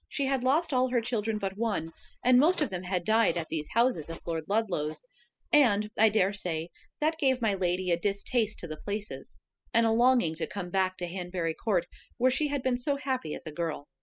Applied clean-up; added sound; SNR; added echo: classical method spectral subtraction.